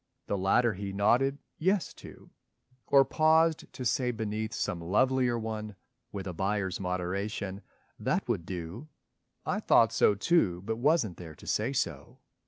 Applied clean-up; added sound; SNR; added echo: none; none; none; none.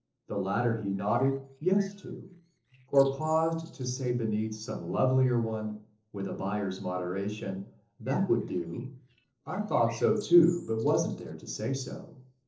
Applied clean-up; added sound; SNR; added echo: neural separator model SepFormer DNS4.